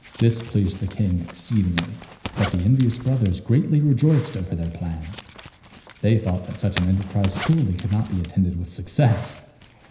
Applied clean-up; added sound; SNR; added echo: none; Zipper (clothing); 15 dB; reverberation time 0.9 s.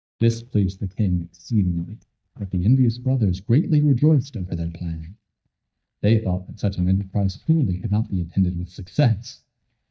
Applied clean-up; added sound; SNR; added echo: neural mask model DeepFilterNet 3.